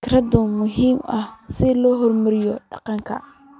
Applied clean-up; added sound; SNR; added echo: none; none; none; none.